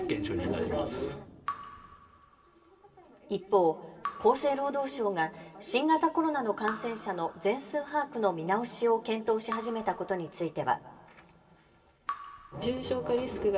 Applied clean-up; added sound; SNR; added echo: none; Raindrop / Drip; 16 dB; reverberation time 2.9 s.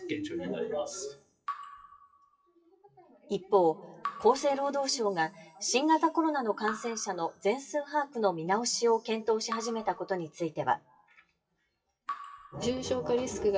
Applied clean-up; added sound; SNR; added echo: classical method WPE with log-MMSE.